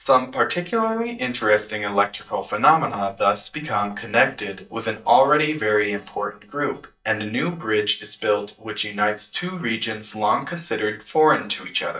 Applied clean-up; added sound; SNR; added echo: neural mask model DeepFilterNet 3.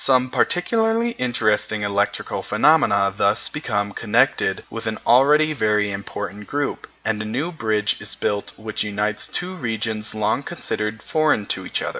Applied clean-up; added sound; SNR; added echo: none; none; none; none.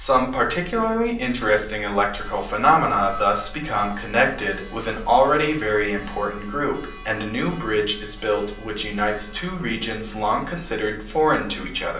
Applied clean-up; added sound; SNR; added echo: none; Church bell; 15 dB; reverberation time 0.6 s.